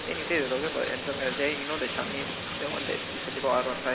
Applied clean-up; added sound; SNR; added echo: none; Bathtub (filling or washing); 4 dB; none.